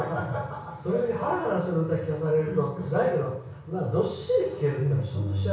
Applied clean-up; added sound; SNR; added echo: none; none; none; reverberation time 0.6 s.